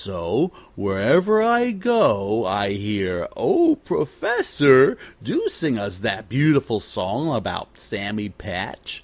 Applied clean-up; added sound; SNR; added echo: none; none; none; none.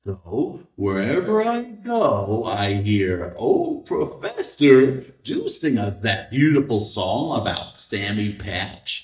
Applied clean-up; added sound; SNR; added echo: neural mask model DeepFilterNet 3.